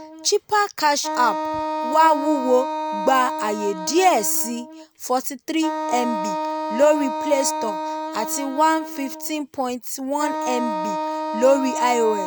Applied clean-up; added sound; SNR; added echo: none; Wind instrument, woodwind instrument; 6 dB; none.